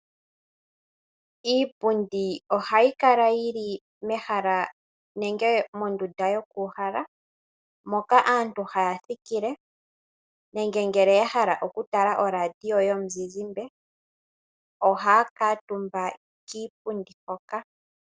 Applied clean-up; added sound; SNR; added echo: none; none; none; none.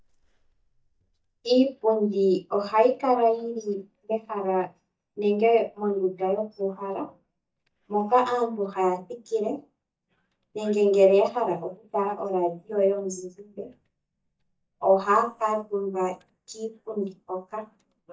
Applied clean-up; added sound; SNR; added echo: neural mask model DeepFilterNet 3.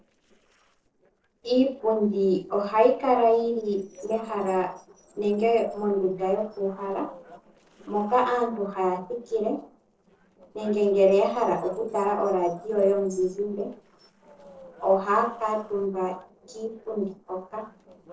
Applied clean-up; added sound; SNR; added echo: neural separator model SepFormer DNS4.